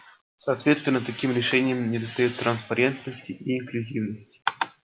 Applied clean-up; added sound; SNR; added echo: none; none; none; none.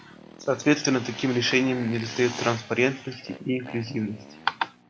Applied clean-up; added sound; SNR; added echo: none; Motorcycle; 18 dB; none.